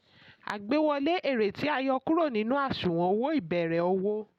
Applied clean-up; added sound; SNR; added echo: none; none; none; none.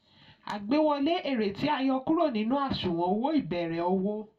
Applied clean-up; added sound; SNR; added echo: none; none; none; reverberation time 0.2 s.